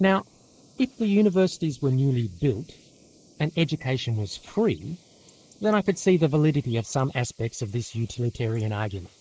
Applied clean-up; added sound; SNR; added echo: neural mask model Resemble Enhance denoiser.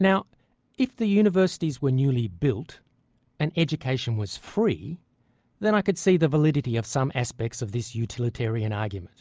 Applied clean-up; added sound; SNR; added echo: none; none; none; none.